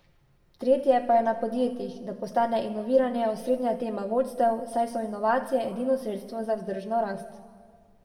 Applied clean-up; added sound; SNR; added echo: none; none; none; reverberation time 1.5 s.